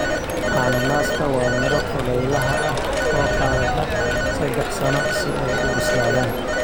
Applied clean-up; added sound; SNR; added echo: none; Telephone; -3 dB; none.